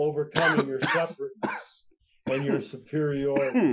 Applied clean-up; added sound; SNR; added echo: classical method Wiener filter.